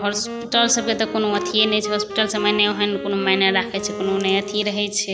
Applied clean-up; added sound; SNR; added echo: none; Wind instrument, woodwind instrument; 9 dB; none.